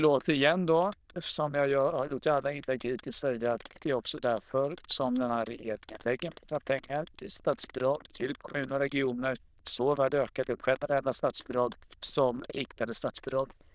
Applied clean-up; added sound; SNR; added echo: neural diffusion model UNIVERSE++.